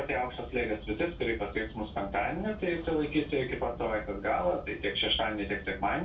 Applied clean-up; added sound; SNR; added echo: none; Subway, metro, underground / Train; 12 dB; reverberation time 0.2 s.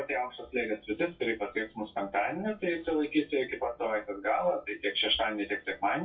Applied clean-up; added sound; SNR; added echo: classical method WPE with log-MMSE.